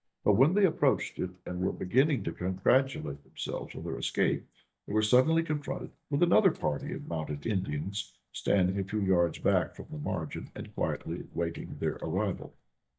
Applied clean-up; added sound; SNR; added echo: neural mask model DeepFilterNet 3.